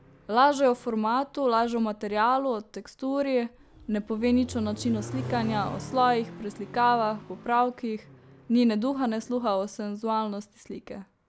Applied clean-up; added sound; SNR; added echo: none; Accelerating, revving, vroom; 16 dB; none.